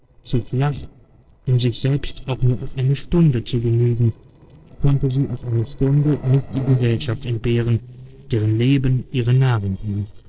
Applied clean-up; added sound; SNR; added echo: neural separator model SepFormer DNS4.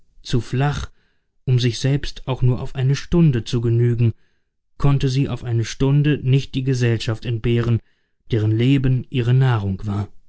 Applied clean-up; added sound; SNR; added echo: none; none; none; none.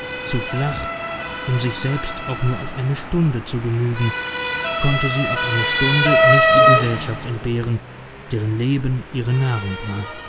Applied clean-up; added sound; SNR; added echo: none; Motor vehicle (road) / Siren; -1 dB; none.